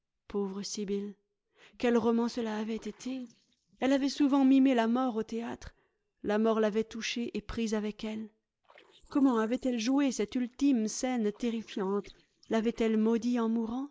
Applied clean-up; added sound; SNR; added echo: neural mask model Resemble Enhance denoiser.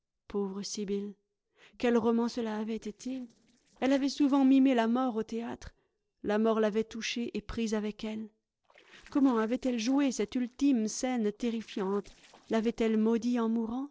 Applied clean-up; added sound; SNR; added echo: neural separator model SepFormer DNS4.